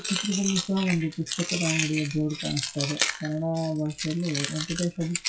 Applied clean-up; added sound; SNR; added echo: classical method WPE with log-MMSE.